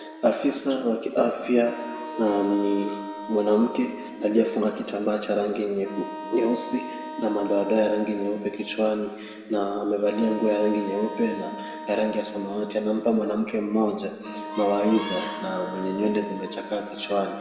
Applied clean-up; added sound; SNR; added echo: none; Wind instrument, woodwind instrument; 13 dB; reverberation time 2.0 s.